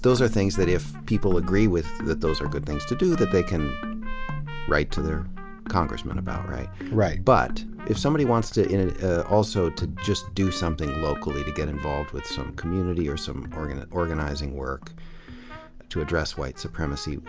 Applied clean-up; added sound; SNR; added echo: none; Trumpet; 17 dB; none.